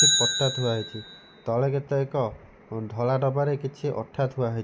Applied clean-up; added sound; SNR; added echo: none; Bicycle; 3 dB; none.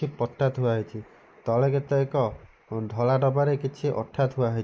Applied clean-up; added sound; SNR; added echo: neural mask model Resemble Enhance denoiser.